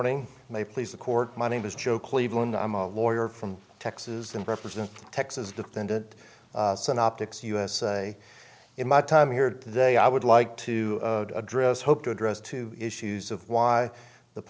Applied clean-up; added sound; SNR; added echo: none; none; none; none.